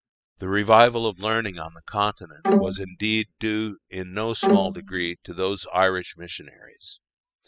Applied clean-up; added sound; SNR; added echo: classical method spectral subtraction.